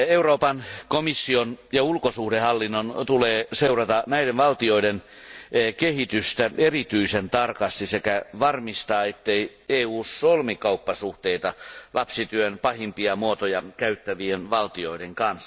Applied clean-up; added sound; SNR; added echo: none; none; none; none.